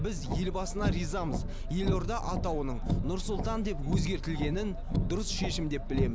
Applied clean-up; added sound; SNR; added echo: none; Car; -2 dB; none.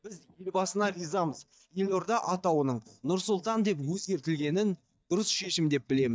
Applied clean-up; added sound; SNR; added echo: neural mask model DeepFilterNet 3.